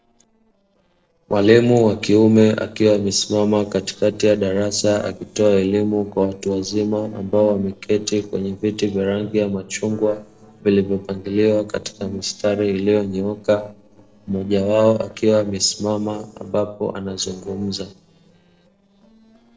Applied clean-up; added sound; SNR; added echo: neural separator model SepFormer DNS4.